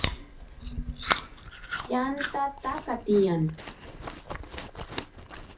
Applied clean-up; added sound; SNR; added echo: none; Chewing, mastication; 3 dB; reverberation time 0.3 s.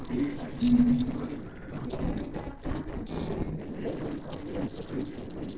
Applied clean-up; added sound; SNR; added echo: neural separator model SepFormer DNS4.